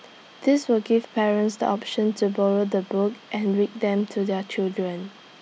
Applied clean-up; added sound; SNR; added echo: none; none; none; none.